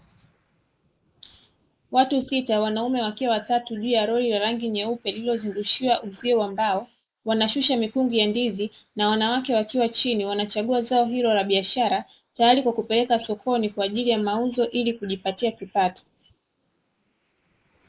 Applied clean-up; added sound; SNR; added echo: neural mask model Resemble Enhance denoiser.